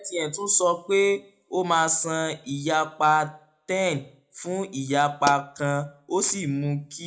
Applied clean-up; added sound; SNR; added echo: none; Explosion; 15 dB; reverberation time 0.2 s.